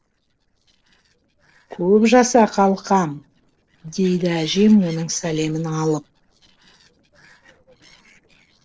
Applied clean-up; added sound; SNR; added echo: neural separator model SepFormer DNS4.